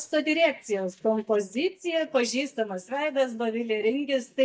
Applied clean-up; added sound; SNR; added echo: neural mask model DeepFilterNet 3.